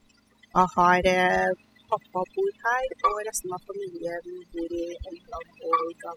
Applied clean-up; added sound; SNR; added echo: classical method spectral subtraction.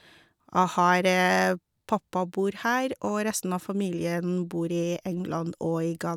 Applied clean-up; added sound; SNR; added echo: none; none; none; none.